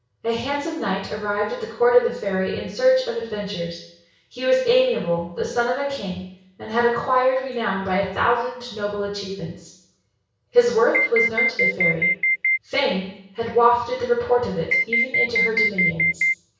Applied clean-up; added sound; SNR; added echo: none; Alarm; -2 dB; reverberation time 0.6 s.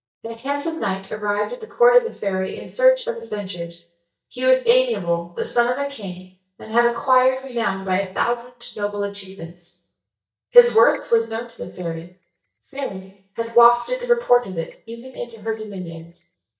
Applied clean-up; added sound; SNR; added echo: neural mask model DeepFilterNet 3.